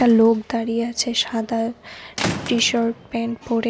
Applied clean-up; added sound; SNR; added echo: none; Squeak / Rattle / Slam; 13 dB; none.